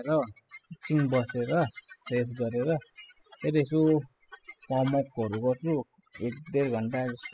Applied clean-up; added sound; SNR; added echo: classical method spectral subtraction.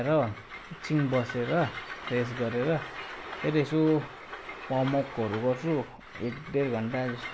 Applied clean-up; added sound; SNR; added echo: none; Train; 12 dB; none.